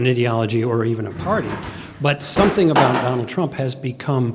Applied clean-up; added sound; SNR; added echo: none; Drawer open or close; 4 dB; none.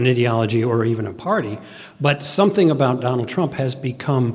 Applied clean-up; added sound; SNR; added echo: none; none; none; none.